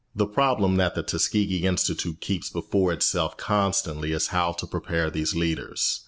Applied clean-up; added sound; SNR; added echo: none; none; none; none.